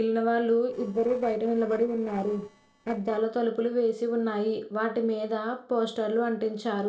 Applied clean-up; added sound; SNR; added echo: neural separator model SepFormer DNS4.